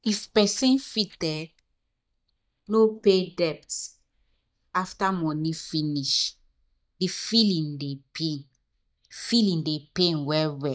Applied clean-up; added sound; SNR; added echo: neural mask model DeepFilterNet 3.